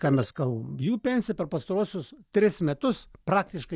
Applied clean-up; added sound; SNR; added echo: neural mask model DeepFilterNet 3.